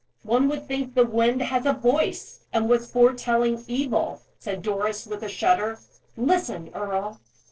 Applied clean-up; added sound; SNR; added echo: neural separator model SepFormer DNS4.